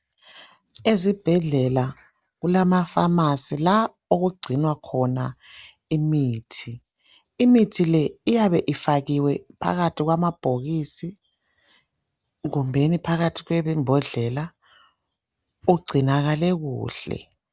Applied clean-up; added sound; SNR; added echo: none; none; none; none.